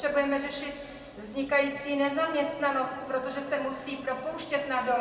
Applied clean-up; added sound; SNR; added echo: none; none; none; reverberation time 2.0 s.